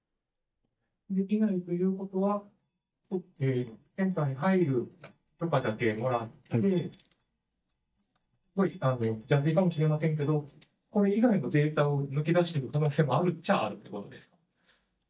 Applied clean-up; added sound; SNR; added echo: neural mask model DeepFilterNet 3.